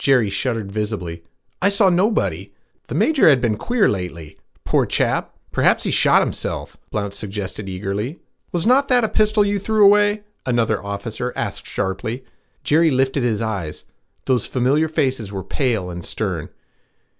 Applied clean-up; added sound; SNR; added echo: none; none; none; none.